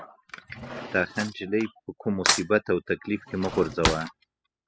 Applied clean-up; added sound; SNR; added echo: classical method spectral subtraction.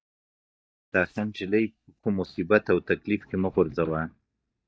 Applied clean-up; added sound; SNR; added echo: neural mask model DeepFilterNet 3.